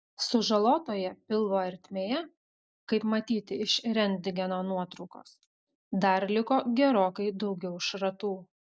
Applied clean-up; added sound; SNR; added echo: none; none; none; none.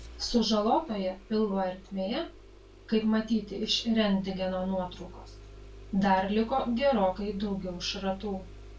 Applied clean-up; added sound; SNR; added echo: none; Engine starting; 17 dB; reverberation time 0.2 s.